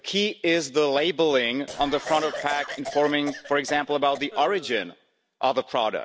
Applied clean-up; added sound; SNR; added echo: none; Cough; 12 dB; none.